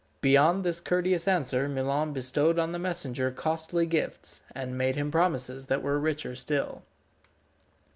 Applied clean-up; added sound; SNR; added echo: none; none; none; none.